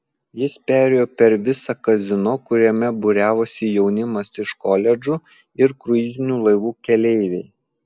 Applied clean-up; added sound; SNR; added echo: none; none; none; none.